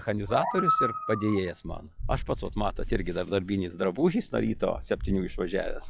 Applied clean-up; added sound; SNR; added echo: classical method log-MMSE.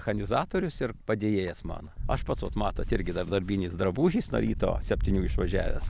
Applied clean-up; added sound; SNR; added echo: none; none; none; none.